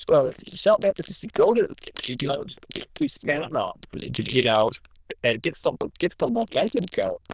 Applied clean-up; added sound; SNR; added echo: neural diffusion model UNIVERSE++.